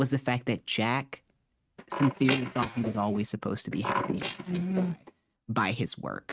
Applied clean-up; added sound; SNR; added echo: neural mask model RNNoise.